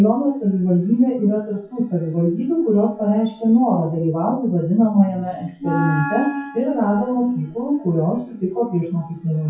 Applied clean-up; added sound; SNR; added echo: classical method WPE with log-MMSE.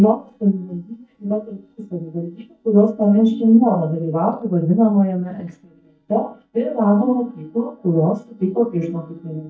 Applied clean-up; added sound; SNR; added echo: neural mask model DeepFilterNet 3.